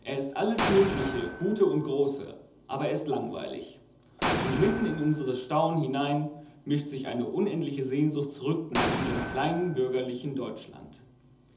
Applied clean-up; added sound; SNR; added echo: none; Explosion; 3 dB; reverberation time 1.2 s.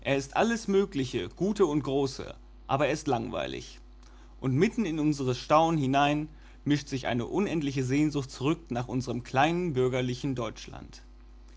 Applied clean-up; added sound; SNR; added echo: none; none; none; none.